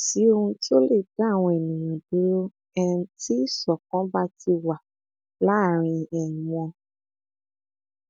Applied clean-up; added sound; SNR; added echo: none; none; none; none.